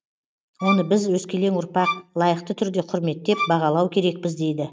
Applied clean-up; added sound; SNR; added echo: neural mask model RNNoise.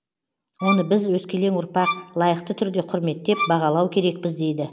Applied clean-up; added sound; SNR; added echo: none; Bowed string instrument; 6 dB; none.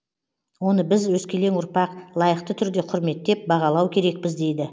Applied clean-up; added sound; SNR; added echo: none; none; none; none.